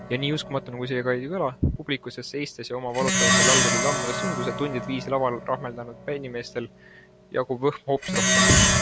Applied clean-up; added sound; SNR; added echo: none; Plucked string instrument; -1 dB; none.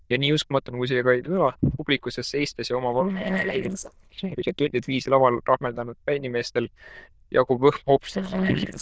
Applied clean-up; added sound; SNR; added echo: neural diffusion model UNIVERSE++.